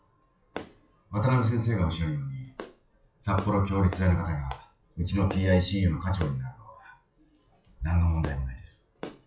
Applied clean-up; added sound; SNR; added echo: classical method WPE with log-MMSE.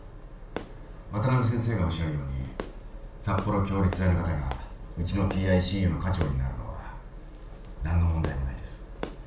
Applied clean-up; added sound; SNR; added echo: none; Fireworks; 16 dB; reverberation time 0.3 s.